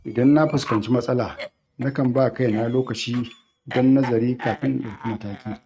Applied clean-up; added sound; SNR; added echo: neural mask model RNNoise.